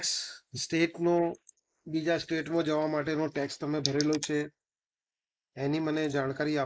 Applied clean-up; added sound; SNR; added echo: neural mask model Resemble Enhance denoiser.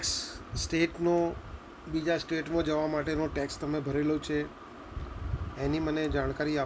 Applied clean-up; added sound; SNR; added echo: none; none; none; none.